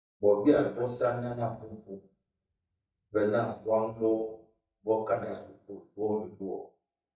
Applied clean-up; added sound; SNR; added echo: neural mask model DeepFilterNet 3.